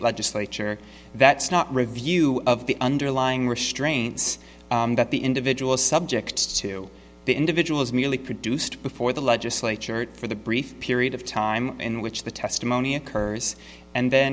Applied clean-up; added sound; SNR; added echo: none; none; none; none.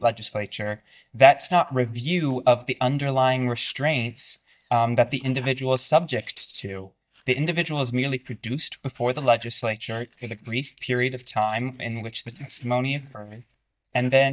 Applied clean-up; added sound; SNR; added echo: neural mask model DeepFilterNet 3.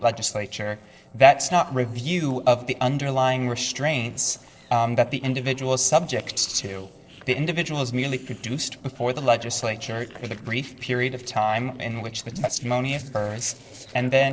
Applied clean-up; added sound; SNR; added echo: neural separator model SepFormer DNS4.